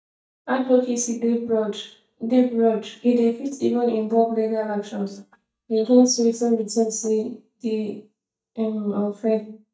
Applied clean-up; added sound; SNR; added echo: neural mask model DeepFilterNet 3.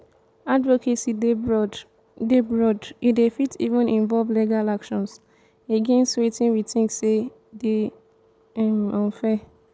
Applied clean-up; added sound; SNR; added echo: none; none; none; none.